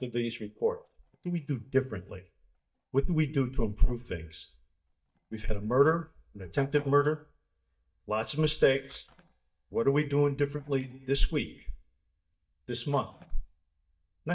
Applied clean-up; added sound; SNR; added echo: neural mask model DeepFilterNet 3.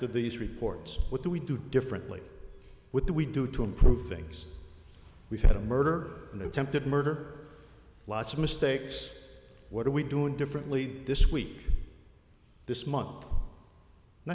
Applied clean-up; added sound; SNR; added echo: none; none; none; none.